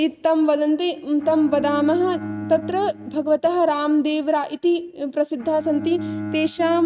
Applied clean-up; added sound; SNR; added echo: neural mask model RNNoise.